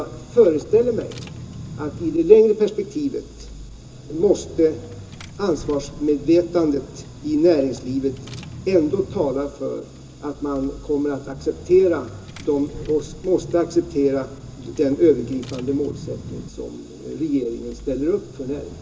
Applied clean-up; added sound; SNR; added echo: none; Engine / Car; 15 dB; reverberation time 0.2 s.